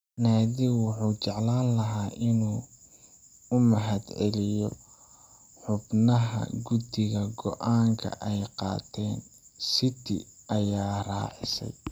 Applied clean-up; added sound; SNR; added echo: none; none; none; none.